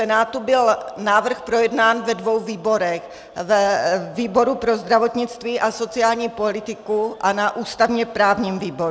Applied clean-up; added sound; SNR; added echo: none; none; none; none.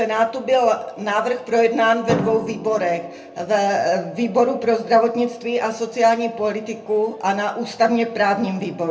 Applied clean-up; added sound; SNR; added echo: none; Drum; 16 dB; reverberation time 0.3 s.